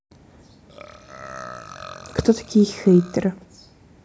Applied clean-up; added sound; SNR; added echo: none; Burping, eructation; 18 dB; none.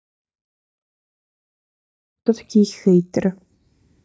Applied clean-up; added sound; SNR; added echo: neural mask model DeepFilterNet 3.